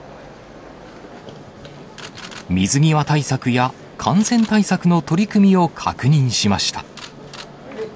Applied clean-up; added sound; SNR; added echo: none; none; none; none.